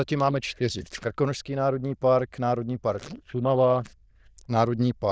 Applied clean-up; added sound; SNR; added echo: neural diffusion model UNIVERSE++.